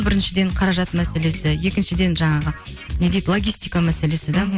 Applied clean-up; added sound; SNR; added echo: none; none; none; none.